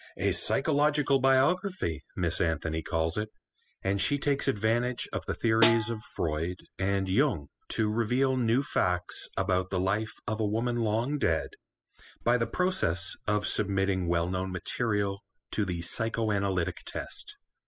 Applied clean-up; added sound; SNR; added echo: classical method spectral subtraction.